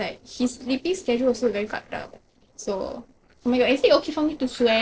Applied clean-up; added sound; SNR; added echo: neural separator model SepFormer DNS4.